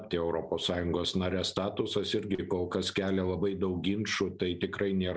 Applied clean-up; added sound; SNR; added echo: none; none; none; none.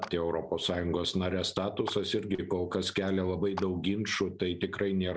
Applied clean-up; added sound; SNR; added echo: none; Clapping; 17 dB; none.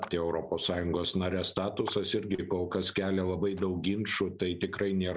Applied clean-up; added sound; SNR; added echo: neural separator model SepFormer DNS4.